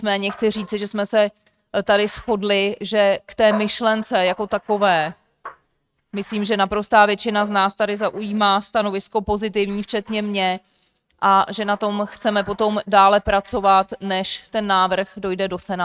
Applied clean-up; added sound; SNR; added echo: neural mask model RNNoise.